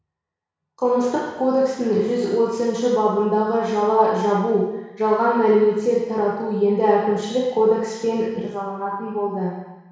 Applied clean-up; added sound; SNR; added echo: none; none; none; reverberation time 1.1 s.